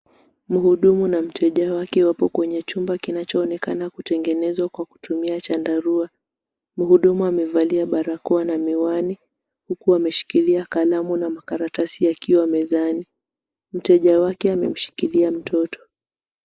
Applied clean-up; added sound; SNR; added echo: neural mask model Resemble Enhance denoiser.